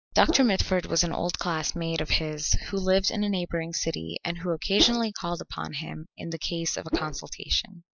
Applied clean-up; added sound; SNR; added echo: neural mask model Resemble Enhance denoiser.